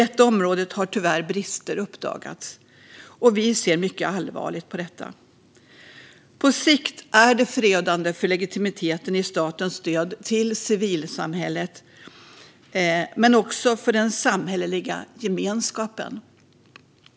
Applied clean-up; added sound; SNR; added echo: none; none; none; none.